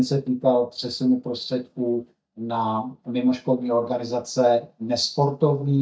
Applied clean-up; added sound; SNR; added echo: neural mask model DeepFilterNet 3.